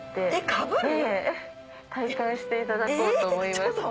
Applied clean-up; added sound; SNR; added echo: none; none; none; none.